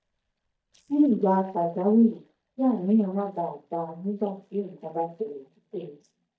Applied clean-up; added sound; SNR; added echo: neural mask model DeepFilterNet 3.